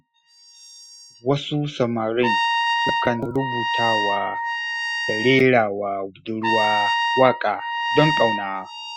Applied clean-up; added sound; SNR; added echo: classical method Wiener filter.